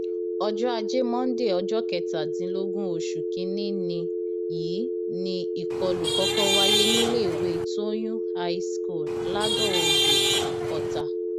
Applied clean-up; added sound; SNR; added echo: none; Telephone + Traffic noise, roadway noise / Vehicle horn, car horn, honking; -4 dB; none.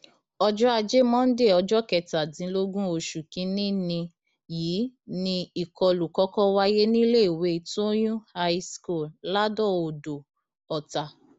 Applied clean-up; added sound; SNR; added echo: none; none; none; none.